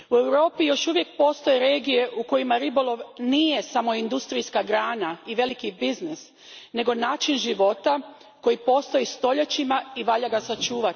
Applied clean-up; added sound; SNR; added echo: none; none; none; none.